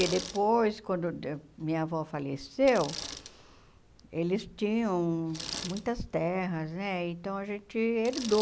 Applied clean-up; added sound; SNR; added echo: none; Bicycle; 14 dB; none.